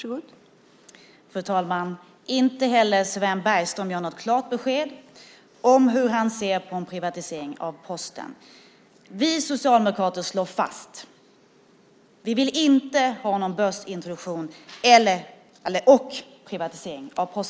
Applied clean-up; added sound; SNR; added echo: none; none; none; none.